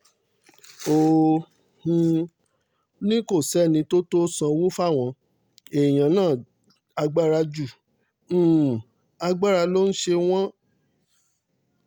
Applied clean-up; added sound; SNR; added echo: none; none; none; none.